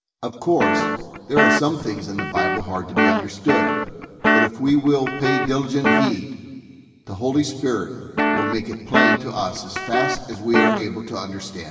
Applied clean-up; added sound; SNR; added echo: none; Guitar; -3 dB; reverberation time 2.6 s.